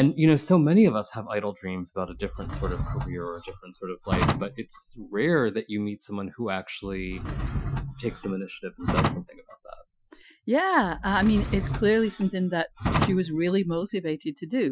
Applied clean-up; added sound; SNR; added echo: classical method Wiener filter.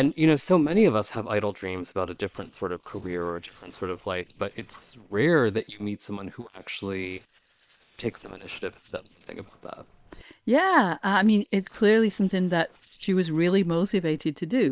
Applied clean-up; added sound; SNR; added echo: neural separator model SepFormer WHAM!.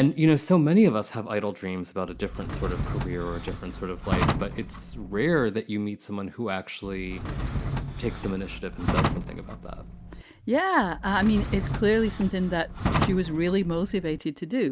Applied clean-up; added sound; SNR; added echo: none; Drawer open or close; 5 dB; none.